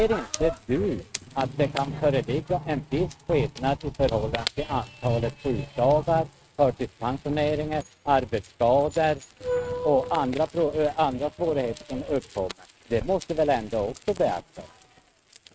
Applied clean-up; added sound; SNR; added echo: neural mask model RNNoise.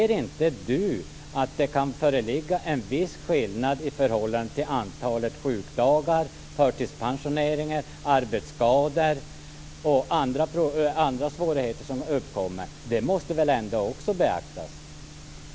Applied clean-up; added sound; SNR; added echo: none; none; none; none.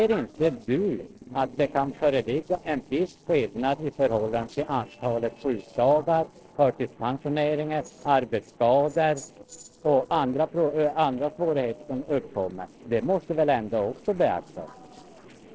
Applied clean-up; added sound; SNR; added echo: neural separator model SepFormer DNS4.